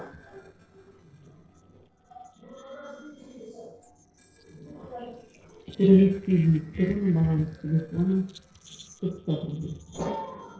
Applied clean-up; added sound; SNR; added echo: neural separator model SepFormer DNS4.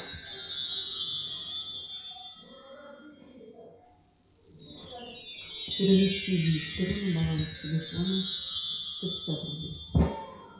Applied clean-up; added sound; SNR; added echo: none; Wind chime; -3 dB; reverberation time 0.5 s.